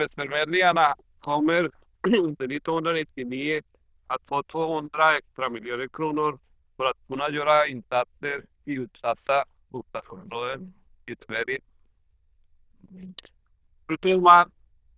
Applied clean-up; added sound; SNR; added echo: neural diffusion model UNIVERSE++.